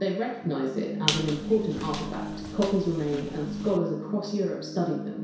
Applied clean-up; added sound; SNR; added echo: none; Squeak; 8 dB; reverberation time 0.7 s.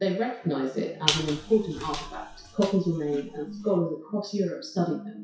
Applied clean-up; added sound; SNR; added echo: classical method WPE with log-MMSE.